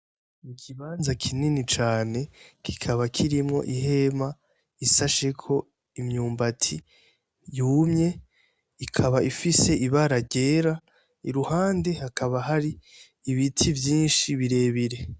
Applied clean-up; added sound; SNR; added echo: none; none; none; none.